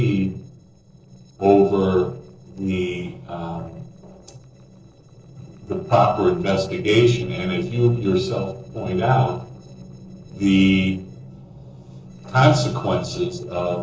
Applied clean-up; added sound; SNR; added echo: neural separator model SepFormer DNS4.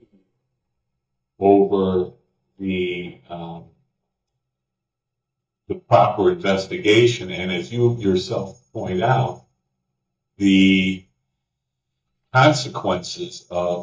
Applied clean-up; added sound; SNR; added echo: neural mask model DeepFilterNet 3.